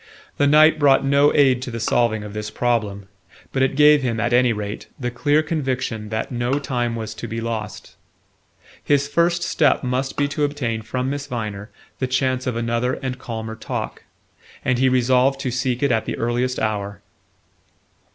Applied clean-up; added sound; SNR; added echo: none; Bowed string instrument; 20 dB; none.